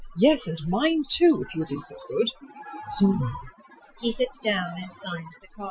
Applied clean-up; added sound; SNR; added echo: classical method Wiener filter.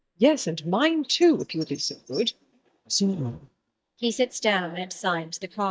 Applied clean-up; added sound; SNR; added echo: neural mask model DeepFilterNet 3.